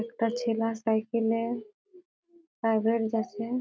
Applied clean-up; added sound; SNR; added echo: none; none; none; none.